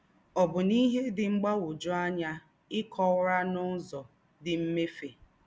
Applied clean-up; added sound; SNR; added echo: none; none; none; none.